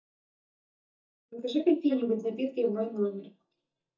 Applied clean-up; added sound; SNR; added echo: neural mask model DeepFilterNet 3.